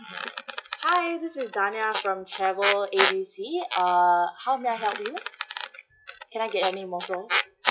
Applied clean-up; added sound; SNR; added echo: classical method log-MMSE.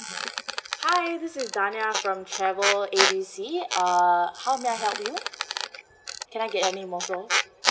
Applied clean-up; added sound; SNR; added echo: none; Squeak; 3 dB; none.